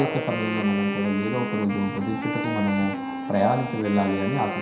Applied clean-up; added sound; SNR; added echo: none; Wind instrument, woodwind instrument; 6 dB; reverberation time 0.7 s.